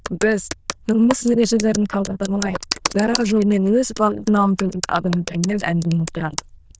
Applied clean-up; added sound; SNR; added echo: neural diffusion model UNIVERSE++.